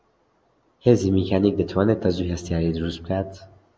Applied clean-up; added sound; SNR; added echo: none; none; none; none.